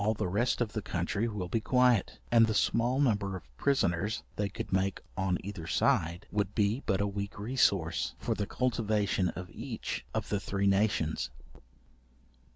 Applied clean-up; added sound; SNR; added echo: none; none; none; none.